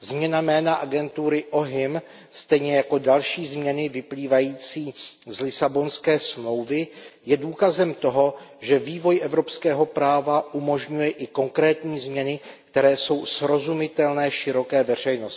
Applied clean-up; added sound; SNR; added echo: none; none; none; none.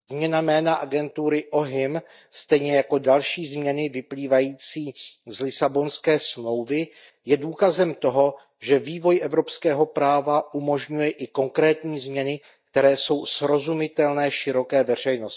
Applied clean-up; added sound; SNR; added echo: neural mask model DeepFilterNet 3.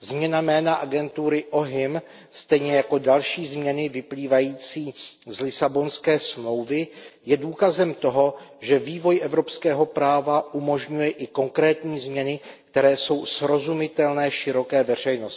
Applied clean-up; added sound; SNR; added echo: neural separator model SepFormer DNS4.